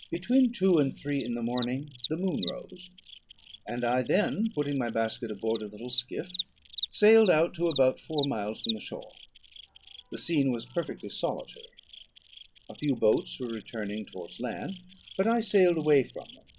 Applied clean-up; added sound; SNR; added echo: none; Cricket; 14 dB; none.